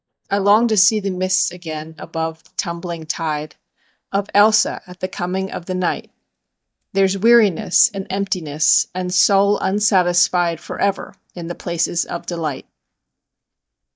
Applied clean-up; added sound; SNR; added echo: neural mask model DeepFilterNet 3.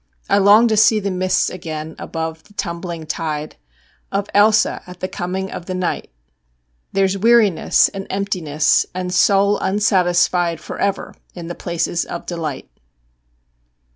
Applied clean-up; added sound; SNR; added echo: none; none; none; none.